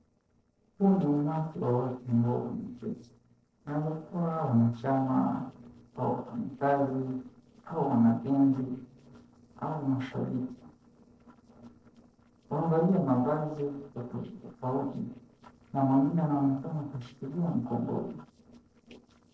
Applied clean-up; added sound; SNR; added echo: neural separator model SepFormer DNS4.